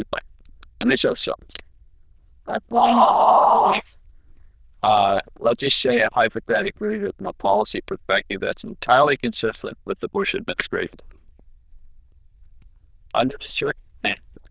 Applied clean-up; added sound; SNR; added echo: neural diffusion model UNIVERSE++.